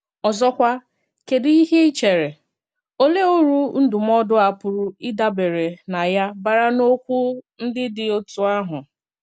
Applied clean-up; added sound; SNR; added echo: none; none; none; none.